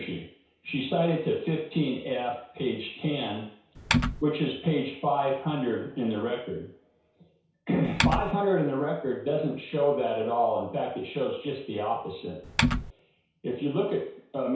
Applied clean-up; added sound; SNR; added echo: none; Typing; -2 dB; reverberation time 0.6 s.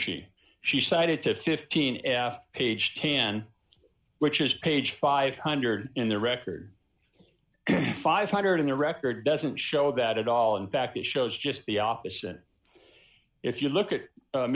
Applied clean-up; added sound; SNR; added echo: none; none; none; none.